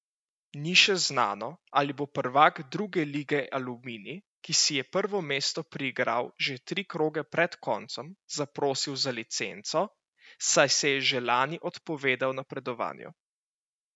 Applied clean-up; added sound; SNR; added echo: none; none; none; none.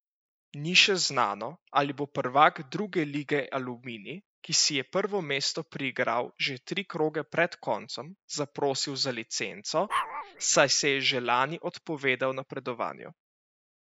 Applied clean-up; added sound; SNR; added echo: neural mask model Resemble Enhance denoiser.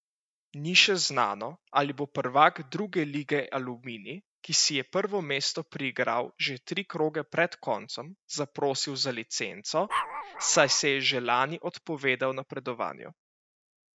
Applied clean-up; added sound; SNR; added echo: neural mask model DeepFilterNet 3.